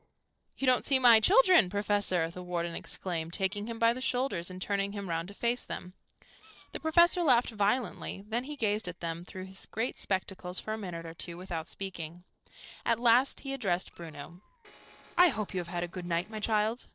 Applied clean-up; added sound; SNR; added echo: neural separator model SepFormer DNS4.